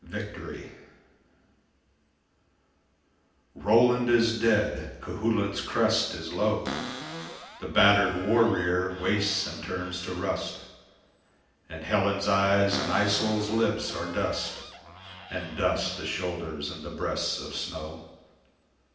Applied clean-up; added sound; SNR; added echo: none; Cupboard open or close; 12 dB; reverberation time 0.9 s.